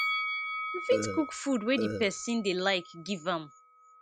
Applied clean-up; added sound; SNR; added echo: none; Burping, eructation + Bell; 5 dB; none.